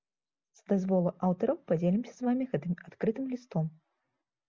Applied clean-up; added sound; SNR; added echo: none; none; none; none.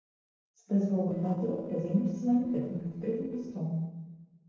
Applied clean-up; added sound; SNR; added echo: neural separator model SepFormer DNS4.